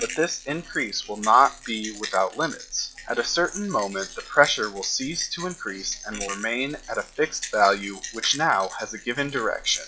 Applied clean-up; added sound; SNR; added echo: classical method log-MMSE.